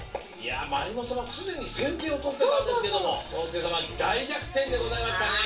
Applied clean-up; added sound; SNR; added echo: none; Coin (dropping); 18 dB; reverberation time 0.3 s.